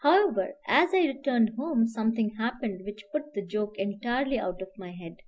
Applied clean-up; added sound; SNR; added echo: none; none; none; none.